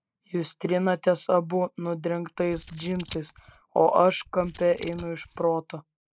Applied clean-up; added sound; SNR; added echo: neural mask model Resemble Enhance denoiser.